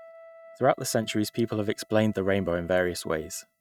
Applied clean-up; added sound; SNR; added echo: neural mask model RNNoise.